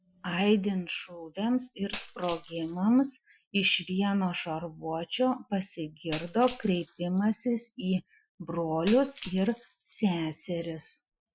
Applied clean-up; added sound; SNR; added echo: classical method Wiener filter.